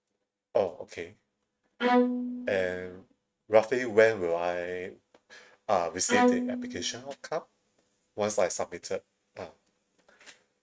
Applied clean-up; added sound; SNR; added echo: neural mask model RNNoise.